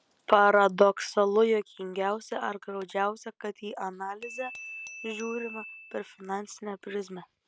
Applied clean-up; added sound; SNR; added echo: none; Glass / Bell; 17 dB; none.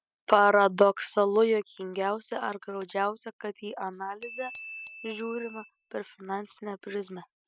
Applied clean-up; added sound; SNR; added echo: classical method spectral subtraction.